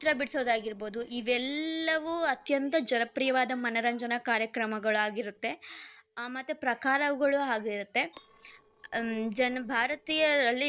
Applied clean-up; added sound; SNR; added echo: neural separator model SepFormer DNS4.